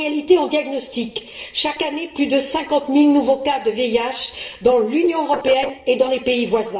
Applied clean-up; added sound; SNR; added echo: neural separator model SepFormer DNS4.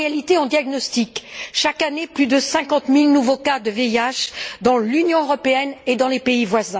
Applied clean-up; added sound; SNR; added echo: none; none; none; none.